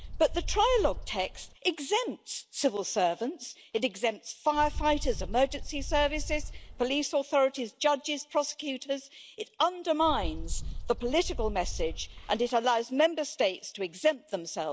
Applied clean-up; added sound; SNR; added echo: none; Bird; 9 dB; none.